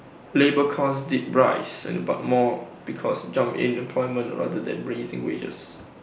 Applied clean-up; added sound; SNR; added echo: none; none; none; none.